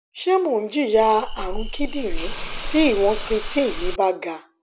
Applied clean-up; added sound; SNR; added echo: none; Hiss / Insect; 4 dB; none.